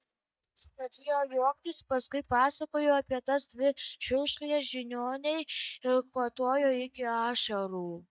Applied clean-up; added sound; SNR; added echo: neural mask model DeepFilterNet 3.